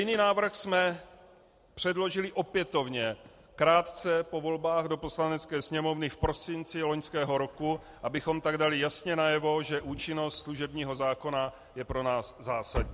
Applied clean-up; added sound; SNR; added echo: none; Engine starting; 18 dB; none.